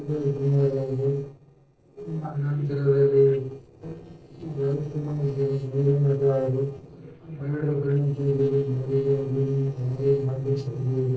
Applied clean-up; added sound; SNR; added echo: neural separator model SepFormer DNS4.